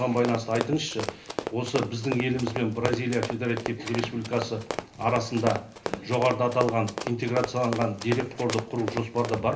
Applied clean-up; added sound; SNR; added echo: none; Run; 7 dB; reverberation time 0.3 s.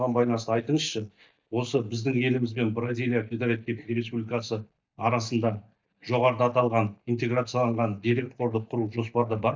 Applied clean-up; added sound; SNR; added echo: neural mask model DeepFilterNet 3.